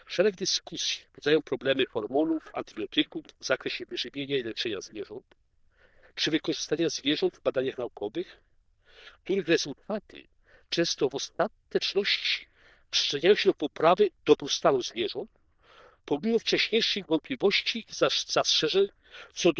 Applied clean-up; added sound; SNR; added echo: neural diffusion model UNIVERSE++.